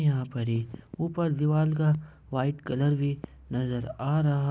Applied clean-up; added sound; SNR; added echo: none; none; none; none.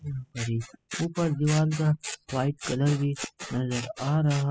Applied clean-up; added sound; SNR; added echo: classical method spectral subtraction.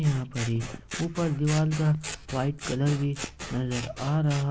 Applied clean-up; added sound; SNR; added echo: none; Scissors; 12 dB; none.